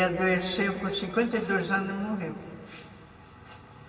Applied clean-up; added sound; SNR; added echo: none; none; none; reverberation time 2.4 s.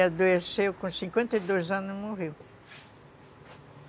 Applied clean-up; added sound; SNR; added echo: none; none; none; none.